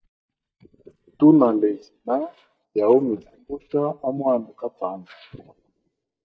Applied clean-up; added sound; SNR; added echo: neural mask model DeepFilterNet 3.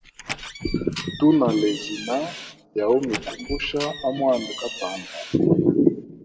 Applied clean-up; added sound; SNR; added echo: none; Door; 12 dB; reverberation time 0.8 s.